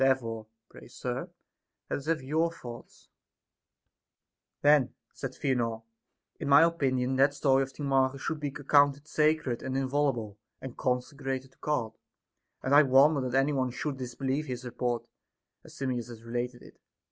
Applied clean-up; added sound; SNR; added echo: none; none; none; none.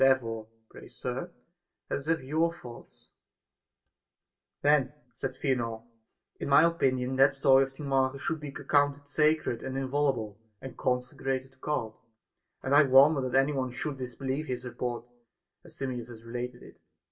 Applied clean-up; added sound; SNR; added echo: none; none; none; reverberation time 0.2 s.